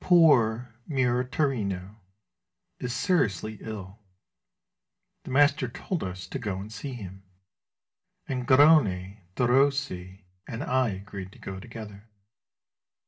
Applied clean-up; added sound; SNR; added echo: none; none; none; reverberation time 0.2 s.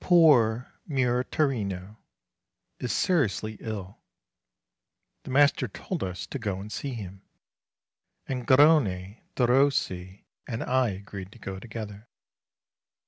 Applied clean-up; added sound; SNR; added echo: none; none; none; none.